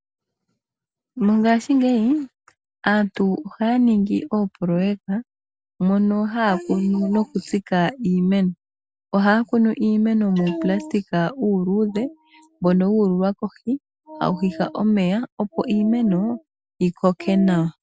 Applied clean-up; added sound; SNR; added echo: none; none; none; none.